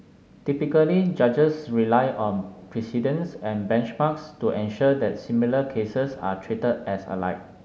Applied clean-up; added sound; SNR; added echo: none; none; none; none.